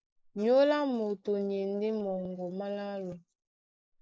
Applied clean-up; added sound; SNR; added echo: neural mask model Resemble Enhance denoiser.